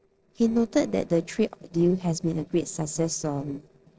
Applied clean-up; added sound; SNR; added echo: neural separator model SepFormer DNS4.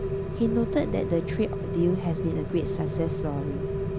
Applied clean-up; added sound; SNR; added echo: none; Rain; 1 dB; none.